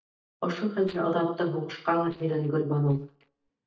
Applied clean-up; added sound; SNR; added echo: neural mask model DeepFilterNet 3.